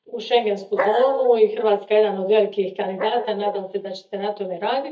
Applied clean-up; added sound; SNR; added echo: neural mask model DeepFilterNet 3.